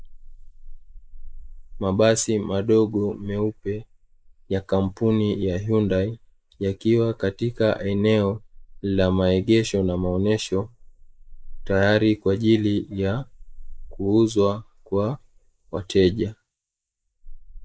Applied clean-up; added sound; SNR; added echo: neural mask model Resemble Enhance denoiser.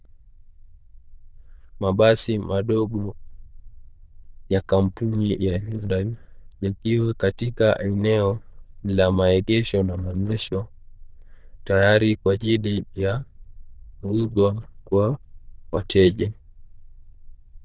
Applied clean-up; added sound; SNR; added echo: neural diffusion model UNIVERSE++.